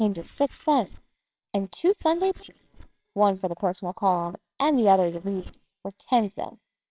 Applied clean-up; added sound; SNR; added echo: neural separator model SepFormer WHAMR!.